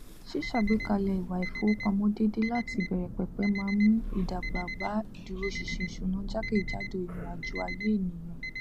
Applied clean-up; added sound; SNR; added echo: none; Thunder + Alarm; 6 dB; none.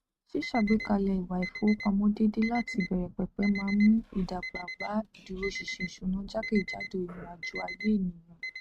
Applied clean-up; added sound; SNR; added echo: neural mask model RNNoise.